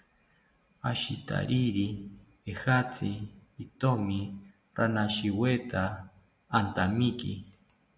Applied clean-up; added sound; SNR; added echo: none; none; none; none.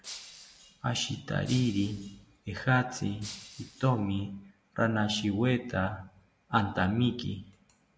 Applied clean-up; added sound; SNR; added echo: none; Shatter; 17 dB; none.